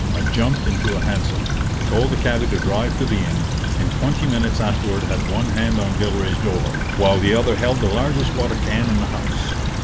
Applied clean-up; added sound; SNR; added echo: none; Stream / Trickle, dribble; -2 dB; none.